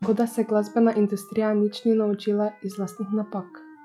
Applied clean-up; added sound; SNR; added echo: classical method log-MMSE.